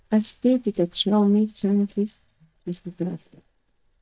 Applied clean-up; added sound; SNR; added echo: neural mask model DeepFilterNet 3.